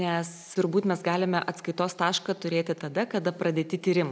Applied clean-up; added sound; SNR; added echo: none; none; none; none.